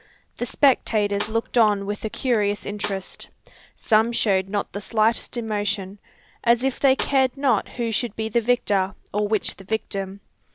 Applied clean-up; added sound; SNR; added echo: none; Snare drum; 14 dB; none.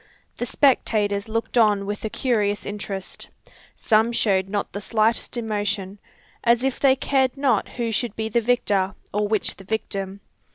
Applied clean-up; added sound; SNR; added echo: none; none; none; none.